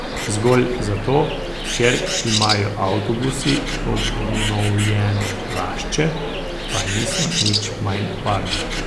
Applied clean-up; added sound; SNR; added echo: none; Bird; 3 dB; none.